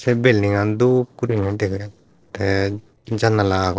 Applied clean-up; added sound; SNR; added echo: neural separator model SepFormer DNS4.